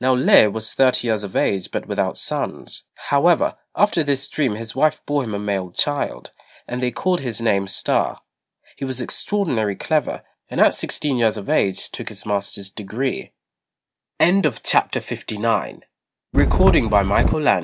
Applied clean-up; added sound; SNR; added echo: none; Wind; -3 dB; none.